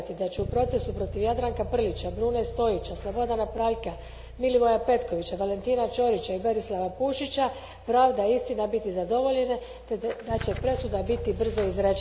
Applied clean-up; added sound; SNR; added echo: none; Bass guitar; 12 dB; none.